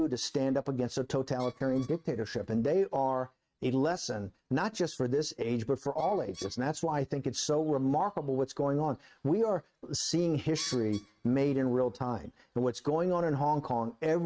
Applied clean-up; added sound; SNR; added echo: neural mask model RNNoise.